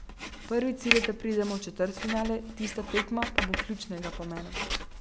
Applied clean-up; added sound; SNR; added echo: none; Writing; 2 dB; none.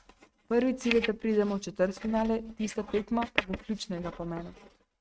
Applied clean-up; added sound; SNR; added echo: neural mask model RNNoise.